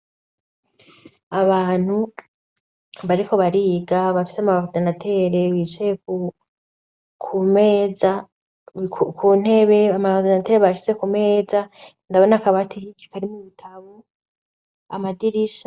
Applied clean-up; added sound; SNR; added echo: none; none; none; none.